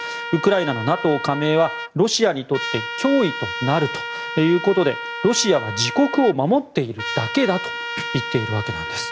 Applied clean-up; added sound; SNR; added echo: none; Trumpet; 8 dB; none.